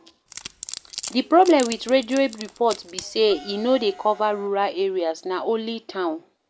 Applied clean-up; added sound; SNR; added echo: none; Wood + Wind instrument, woodwind instrument; 16 dB; none.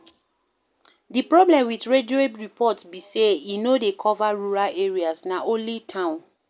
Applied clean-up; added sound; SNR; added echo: none; none; none; none.